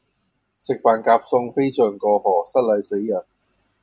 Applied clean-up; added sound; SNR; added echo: none; none; none; none.